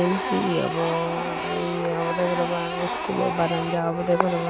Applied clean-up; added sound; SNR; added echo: none; Printer; 3 dB; none.